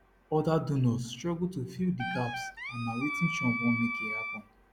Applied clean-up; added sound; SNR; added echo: none; Wind instrument, woodwind instrument; 4 dB; none.